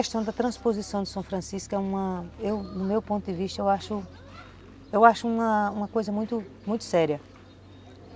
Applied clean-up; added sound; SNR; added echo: none; none; none; none.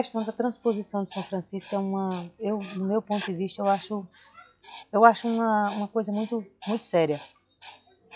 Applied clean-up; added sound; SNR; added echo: classical method log-MMSE.